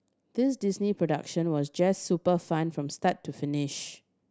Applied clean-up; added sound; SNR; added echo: none; none; none; none.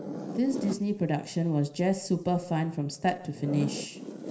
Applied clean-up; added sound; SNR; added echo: none; Zipper (clothing); 10 dB; reverberation time 1.4 s.